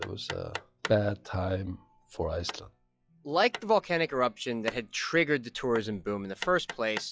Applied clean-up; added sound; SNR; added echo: classical method log-MMSE.